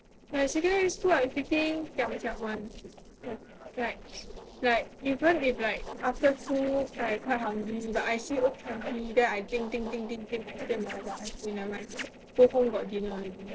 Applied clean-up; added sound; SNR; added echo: neural separator model SepFormer DNS4.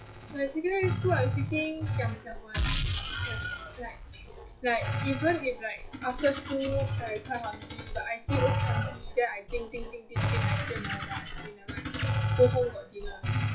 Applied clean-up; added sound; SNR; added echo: classical method log-MMSE.